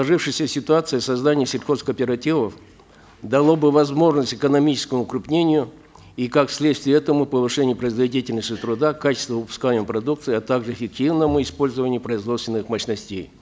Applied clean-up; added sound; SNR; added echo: none; none; none; none.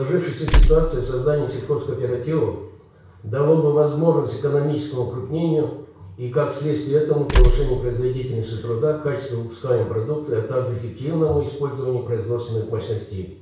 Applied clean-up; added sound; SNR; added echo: none; Tools; -1 dB; reverberation time 0.6 s.